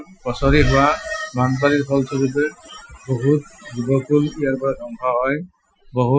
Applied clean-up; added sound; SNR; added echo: classical method Wiener filter.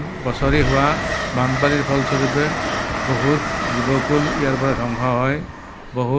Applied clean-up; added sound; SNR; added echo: none; Train; 3 dB; none.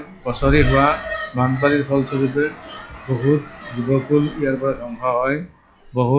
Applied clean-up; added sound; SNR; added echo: classical method log-MMSE.